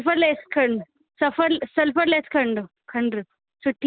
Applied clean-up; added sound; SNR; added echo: none; none; none; none.